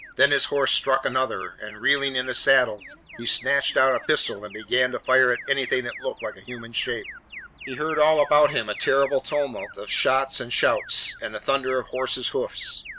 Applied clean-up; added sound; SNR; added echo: none; Alarm; 18 dB; none.